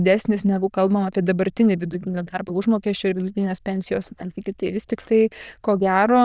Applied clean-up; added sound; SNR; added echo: neural diffusion model UNIVERSE++.